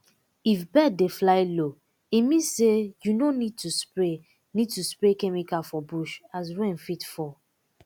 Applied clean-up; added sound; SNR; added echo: none; none; none; none.